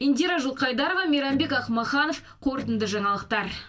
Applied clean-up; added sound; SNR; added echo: none; Electric guitar; 17 dB; reverberation time 0.2 s.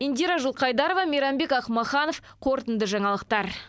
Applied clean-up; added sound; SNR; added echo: none; none; none; none.